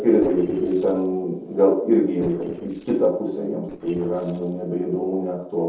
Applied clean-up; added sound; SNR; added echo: neural separator model SepFormer DNS4.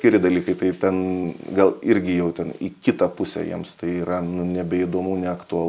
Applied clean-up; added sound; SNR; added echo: none; none; none; none.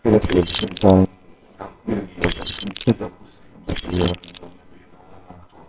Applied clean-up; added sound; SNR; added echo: neural separator model SepFormer WHAMR!.